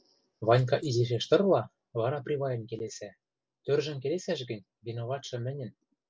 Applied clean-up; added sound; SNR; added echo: none; none; none; none.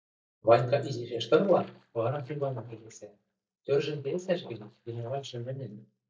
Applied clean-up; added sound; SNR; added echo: neural mask model DeepFilterNet 3.